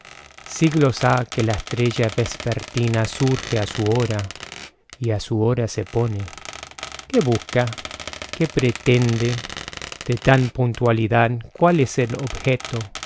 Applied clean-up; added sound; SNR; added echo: none; Squeak; 14 dB; none.